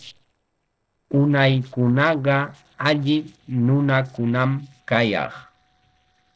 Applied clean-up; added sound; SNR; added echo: neural separator model SepFormer DNS4.